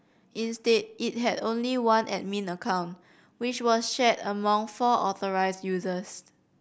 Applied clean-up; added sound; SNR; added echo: none; none; none; none.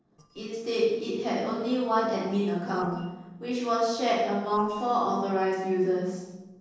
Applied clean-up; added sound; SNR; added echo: neural separator model SepFormer DNS4.